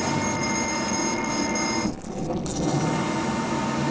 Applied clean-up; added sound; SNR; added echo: neural separator model SepFormer DNS4.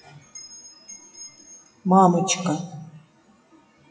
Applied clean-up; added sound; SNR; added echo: classical method WPE with log-MMSE.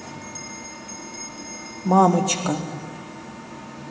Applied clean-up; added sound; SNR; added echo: none; Bell; 17 dB; reverberation time 2.8 s.